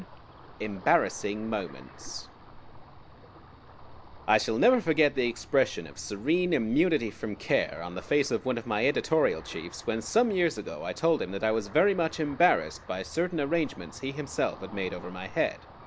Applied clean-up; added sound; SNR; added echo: none; Ocean; 18 dB; none.